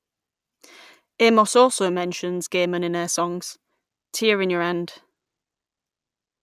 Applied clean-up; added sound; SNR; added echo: none; none; none; none.